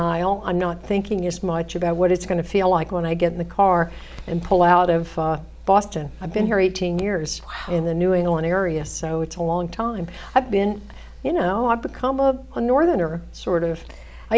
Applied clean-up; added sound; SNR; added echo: none; none; none; none.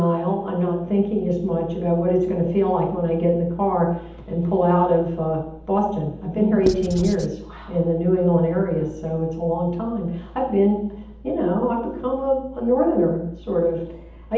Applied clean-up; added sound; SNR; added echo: none; Writing; 8 dB; reverberation time 0.8 s.